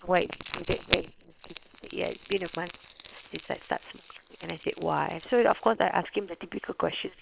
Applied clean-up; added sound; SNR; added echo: neural separator model SepFormer WHAM!.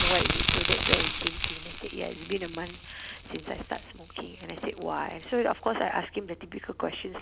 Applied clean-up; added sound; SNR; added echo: none; Crackle; 0 dB; none.